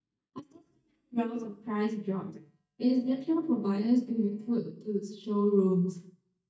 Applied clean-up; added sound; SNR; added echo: neural mask model DeepFilterNet 3.